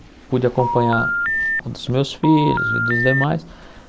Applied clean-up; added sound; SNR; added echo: none; Telephone; 1 dB; none.